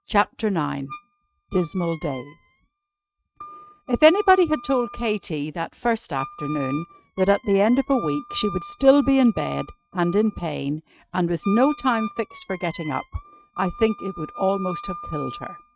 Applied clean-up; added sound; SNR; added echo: neural mask model RNNoise.